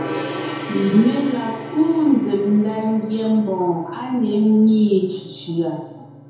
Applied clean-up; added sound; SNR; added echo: none; Gong; 13 dB; reverberation time 1.0 s.